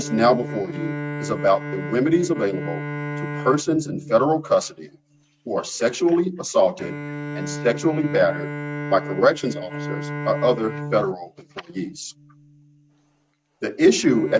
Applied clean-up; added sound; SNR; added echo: neural mask model RNNoise.